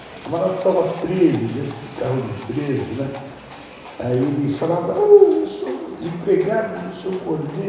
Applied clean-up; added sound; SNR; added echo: none; Livestock, farm animals, working animals; 18 dB; reverberation time 1.0 s.